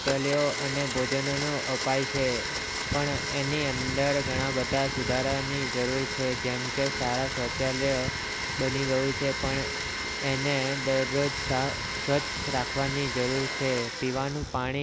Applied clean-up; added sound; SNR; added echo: none; Domestic sounds, home sounds; 3 dB; none.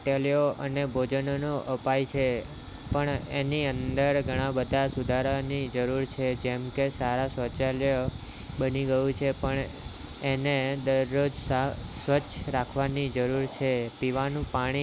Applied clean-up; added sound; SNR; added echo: none; none; none; none.